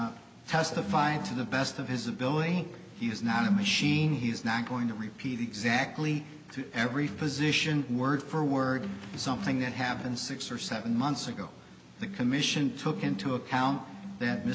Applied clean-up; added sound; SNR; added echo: none; none; none; none.